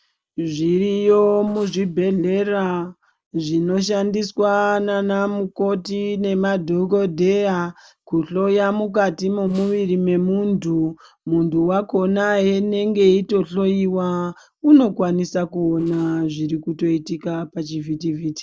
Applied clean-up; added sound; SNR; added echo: neural separator model SepFormer DNS4.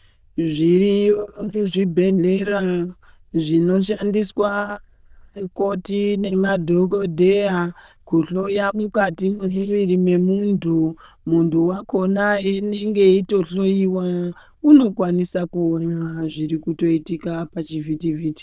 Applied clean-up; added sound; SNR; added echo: neural diffusion model UNIVERSE++.